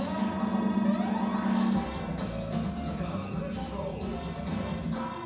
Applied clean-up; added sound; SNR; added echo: none; none; none; reverberation time 0.7 s.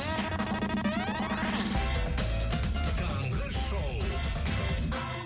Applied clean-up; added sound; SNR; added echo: none; none; none; none.